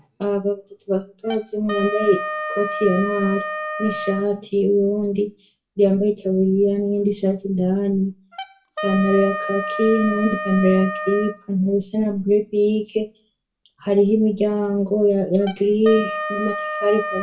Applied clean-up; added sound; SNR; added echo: none; Wind instrument, woodwind instrument; 10 dB; reverberation time 0.2 s.